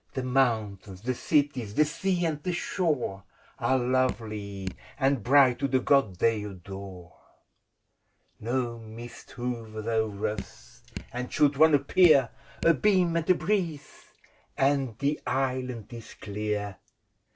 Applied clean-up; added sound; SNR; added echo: none; Drip; 13 dB; none.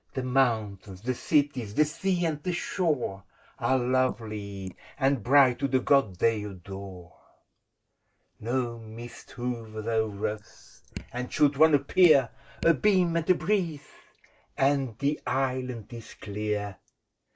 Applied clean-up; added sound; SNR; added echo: neural mask model Resemble Enhance denoiser.